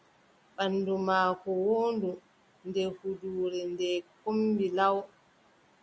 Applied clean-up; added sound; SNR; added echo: none; none; none; none.